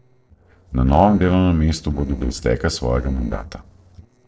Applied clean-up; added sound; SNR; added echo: neural separator model SepFormer DNS4.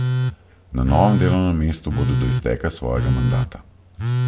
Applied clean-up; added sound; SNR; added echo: none; Telephone; 1 dB; reverberation time 0.3 s.